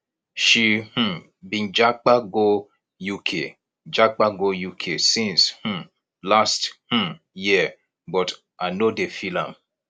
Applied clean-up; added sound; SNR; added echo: none; none; none; none.